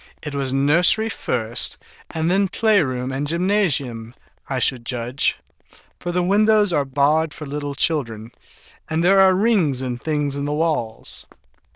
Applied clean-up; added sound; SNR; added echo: neural diffusion model UNIVERSE++.